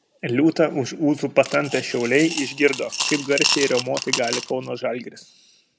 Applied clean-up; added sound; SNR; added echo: none; Coin (dropping) / Glass; 5 dB; none.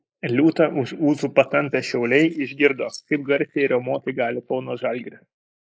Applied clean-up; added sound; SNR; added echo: neural mask model Resemble Enhance denoiser.